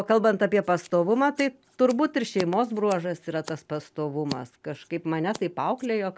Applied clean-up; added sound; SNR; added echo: none; Scissors; 20 dB; none.